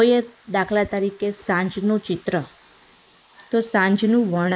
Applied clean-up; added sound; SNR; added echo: neural mask model Resemble Enhance denoiser.